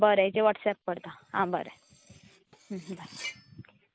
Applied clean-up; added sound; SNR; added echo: none; Cutlery, silverware; 19 dB; none.